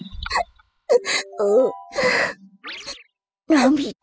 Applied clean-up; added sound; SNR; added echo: classical method spectral subtraction.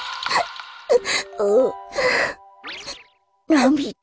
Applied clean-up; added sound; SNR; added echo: none; none; none; none.